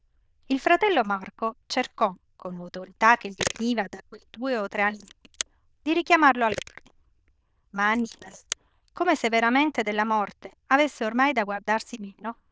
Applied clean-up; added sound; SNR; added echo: neural diffusion model UNIVERSE++.